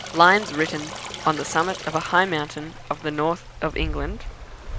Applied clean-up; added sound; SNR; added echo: none; Stream; 10 dB; none.